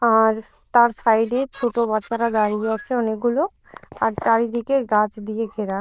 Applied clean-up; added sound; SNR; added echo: neural diffusion model UNIVERSE++.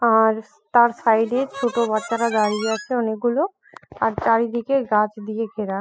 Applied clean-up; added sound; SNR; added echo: classical method spectral subtraction.